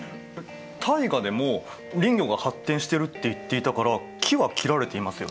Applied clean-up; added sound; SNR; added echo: none; none; none; none.